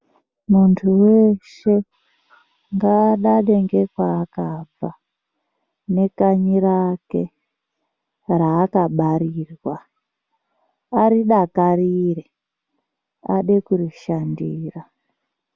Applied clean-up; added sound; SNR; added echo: none; none; none; none.